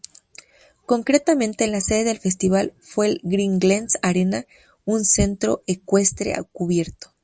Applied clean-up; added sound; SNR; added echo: none; none; none; none.